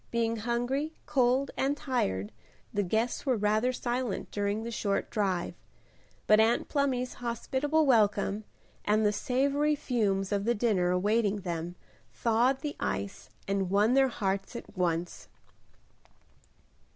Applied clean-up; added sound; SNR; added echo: none; none; none; none.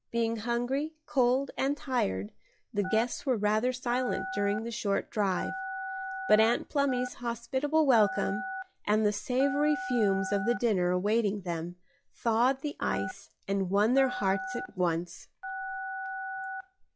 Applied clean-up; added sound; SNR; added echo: classical method log-MMSE.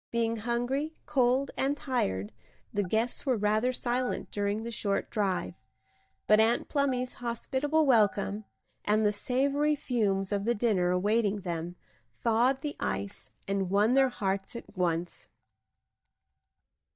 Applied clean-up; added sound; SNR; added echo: neural mask model DeepFilterNet 3.